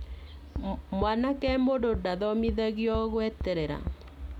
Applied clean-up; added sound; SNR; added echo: none; Bass drum; 10 dB; none.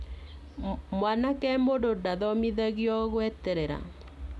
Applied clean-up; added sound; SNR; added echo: none; none; none; none.